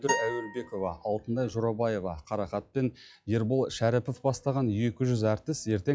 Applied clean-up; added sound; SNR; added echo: classical method log-MMSE.